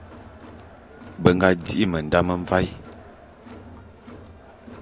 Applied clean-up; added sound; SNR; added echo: none; Crowd; 18 dB; none.